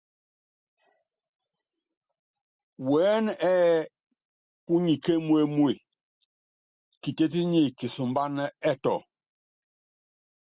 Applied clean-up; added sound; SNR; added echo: none; none; none; none.